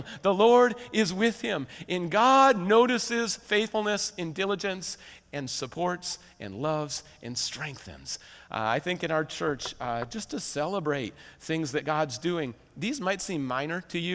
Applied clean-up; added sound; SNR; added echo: none; Knock; 18 dB; none.